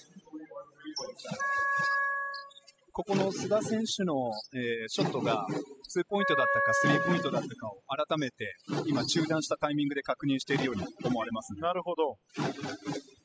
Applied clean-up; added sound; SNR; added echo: classical method spectral subtraction.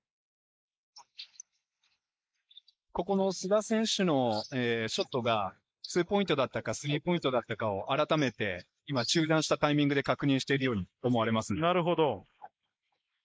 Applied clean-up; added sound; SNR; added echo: neural mask model Resemble Enhance denoiser.